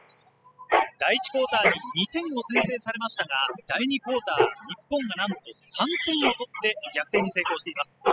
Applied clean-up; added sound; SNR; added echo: classical method spectral subtraction.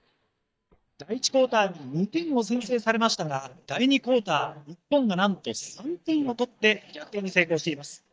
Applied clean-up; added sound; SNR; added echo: neural mask model DeepFilterNet 3.